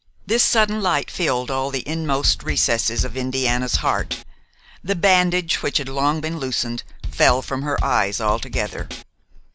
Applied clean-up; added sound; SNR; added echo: none; Drum kit; 6 dB; none.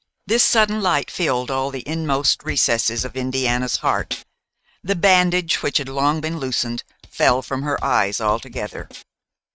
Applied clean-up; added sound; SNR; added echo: neural mask model RNNoise.